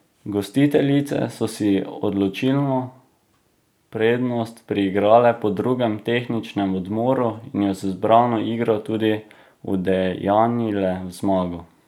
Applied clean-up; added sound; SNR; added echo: none; none; none; none.